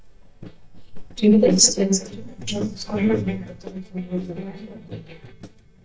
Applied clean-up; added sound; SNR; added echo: neural mask model DeepFilterNet 3.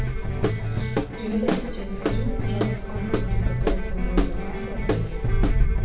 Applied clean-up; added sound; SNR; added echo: none; Guitar / Drum; 2 dB; reverberation time 0.7 s.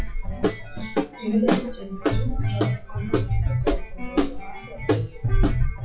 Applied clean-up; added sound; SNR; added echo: classical method WPE with log-MMSE.